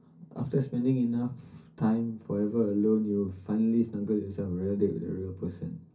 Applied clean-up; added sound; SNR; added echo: none; none; none; reverberation time 0.3 s.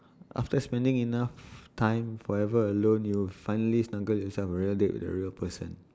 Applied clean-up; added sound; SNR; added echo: none; none; none; none.